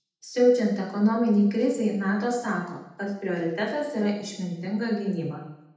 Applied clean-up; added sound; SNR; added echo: none; none; none; reverberation time 0.8 s.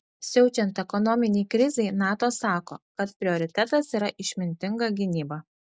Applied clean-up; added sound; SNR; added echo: none; none; none; none.